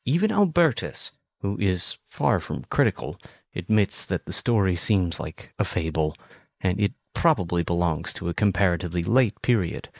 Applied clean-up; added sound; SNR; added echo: neural mask model Resemble Enhance denoiser.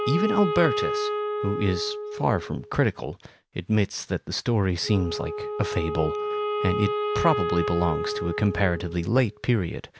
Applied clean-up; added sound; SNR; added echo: none; Wind instrument, woodwind instrument; 4 dB; none.